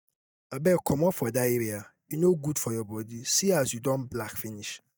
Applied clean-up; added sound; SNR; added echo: neural mask model DeepFilterNet 3.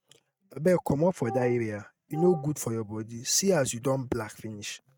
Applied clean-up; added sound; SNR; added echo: neural mask model RNNoise.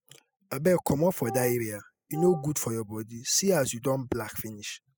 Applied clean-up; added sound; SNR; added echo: classical method spectral subtraction.